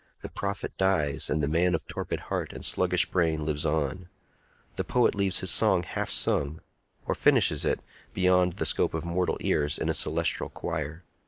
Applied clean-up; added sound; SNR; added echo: neural mask model Resemble Enhance denoiser.